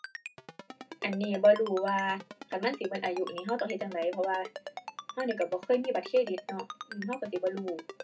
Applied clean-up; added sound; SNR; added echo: none; Ringtone; 13 dB; reverberation time 0.3 s.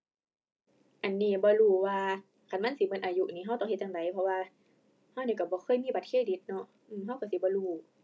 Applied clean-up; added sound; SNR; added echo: none; none; none; none.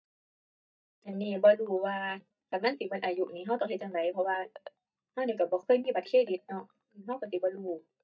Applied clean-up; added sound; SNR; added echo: neural mask model DeepFilterNet 3.